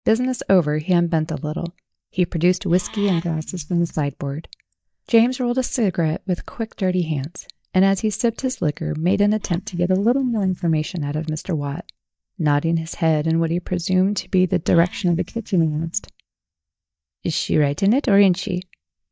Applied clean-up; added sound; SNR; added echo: neural mask model DeepFilterNet 3.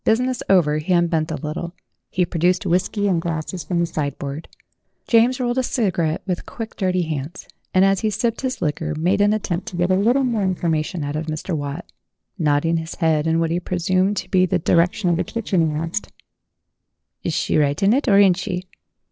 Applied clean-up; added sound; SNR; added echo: neural separator model SepFormer DNS4.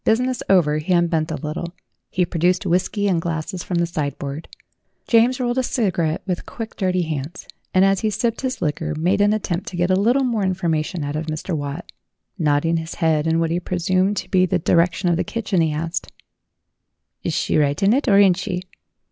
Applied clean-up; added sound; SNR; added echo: none; none; none; none.